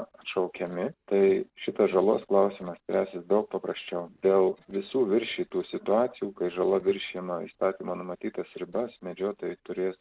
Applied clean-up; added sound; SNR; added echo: neural separator model SepFormer DNS4.